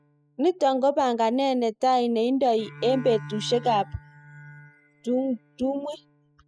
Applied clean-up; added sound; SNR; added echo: classical method spectral subtraction.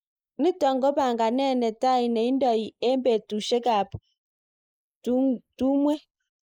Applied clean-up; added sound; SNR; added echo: neural mask model Resemble Enhance denoiser.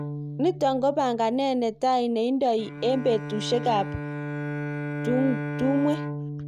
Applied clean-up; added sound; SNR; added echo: none; Bowed string instrument; 7 dB; none.